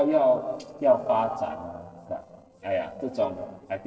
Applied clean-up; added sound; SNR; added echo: neural separator model SepFormer DNS4.